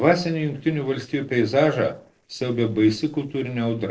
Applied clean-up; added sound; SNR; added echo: neural separator model SepFormer DNS4.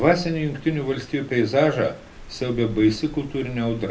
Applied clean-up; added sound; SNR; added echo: none; Rain; 19 dB; reverberation time 0.3 s.